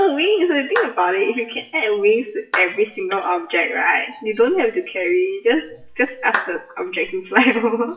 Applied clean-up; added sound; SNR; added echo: classical method WPE with log-MMSE.